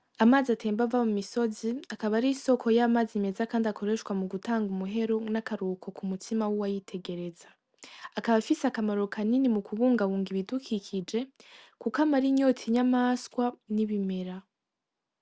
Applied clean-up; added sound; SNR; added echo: none; none; none; none.